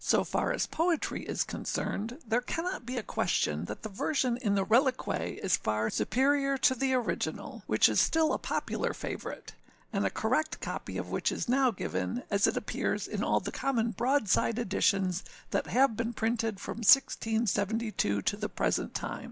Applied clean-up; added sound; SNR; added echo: none; none; none; none.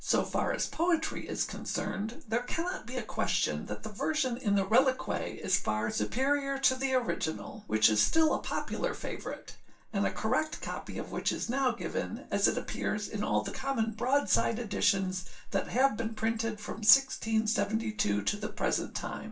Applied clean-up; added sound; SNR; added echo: none; none; none; reverberation time 0.2 s.